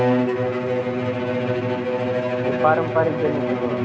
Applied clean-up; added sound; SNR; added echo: none; Bowed string instrument; -5 dB; none.